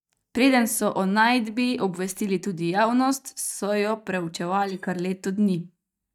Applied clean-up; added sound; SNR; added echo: neural mask model DeepFilterNet 3.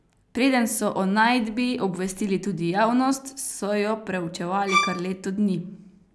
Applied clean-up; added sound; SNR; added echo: none; Bowed string instrument; 2 dB; none.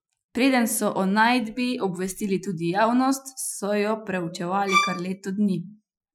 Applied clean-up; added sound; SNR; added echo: classical method Wiener filter.